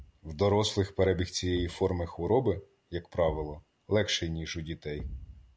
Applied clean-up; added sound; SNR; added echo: none; Thump, thud; 17 dB; none.